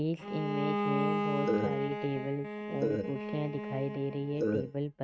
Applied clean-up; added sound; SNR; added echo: neural mask model RNNoise.